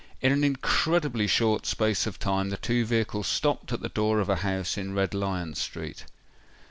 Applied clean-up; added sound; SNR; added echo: none; none; none; none.